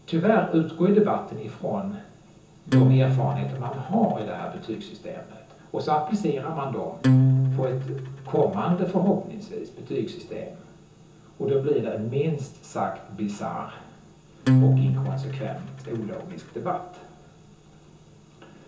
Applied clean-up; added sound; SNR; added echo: none; Acoustic guitar; -4 dB; reverberation time 0.6 s.